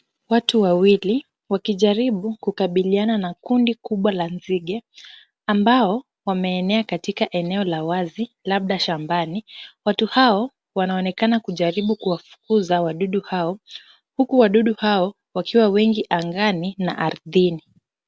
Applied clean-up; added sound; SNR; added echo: none; none; none; none.